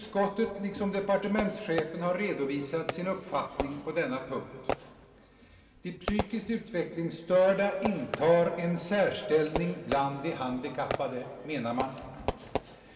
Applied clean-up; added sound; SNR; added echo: none; Fireworks; 10 dB; reverberation time 2.0 s.